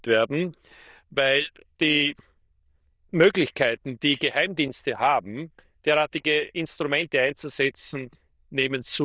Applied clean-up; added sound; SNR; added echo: neural diffusion model UNIVERSE++.